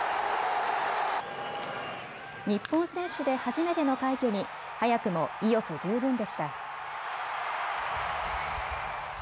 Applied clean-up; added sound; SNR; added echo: none; none; none; none.